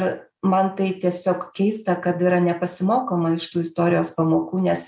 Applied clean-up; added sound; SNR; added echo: none; none; none; none.